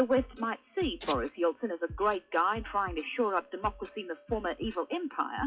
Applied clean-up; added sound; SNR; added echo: classical method WPE with log-MMSE.